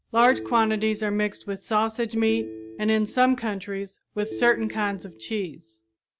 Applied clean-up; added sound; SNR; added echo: none; Telephone; 14 dB; none.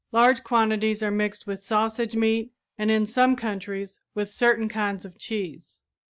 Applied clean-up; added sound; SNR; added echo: neural mask model Resemble Enhance denoiser.